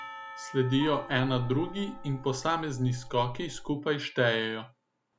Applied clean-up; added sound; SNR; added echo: none; Percussion + Gong; 14 dB; none.